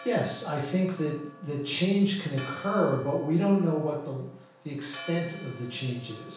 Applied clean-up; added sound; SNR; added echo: none; Church bell; 19 dB; reverberation time 0.7 s.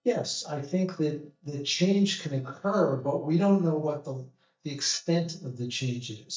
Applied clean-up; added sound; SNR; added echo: neural mask model DeepFilterNet 3.